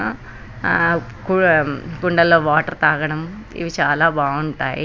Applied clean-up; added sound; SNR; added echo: none; none; none; none.